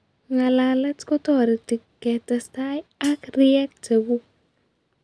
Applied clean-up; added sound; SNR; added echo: none; Hi-hat; 16 dB; none.